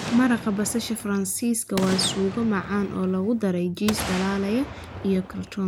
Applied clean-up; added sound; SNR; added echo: none; Boom; 11 dB; none.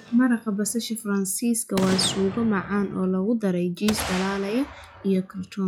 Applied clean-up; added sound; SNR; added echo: classical method log-MMSE.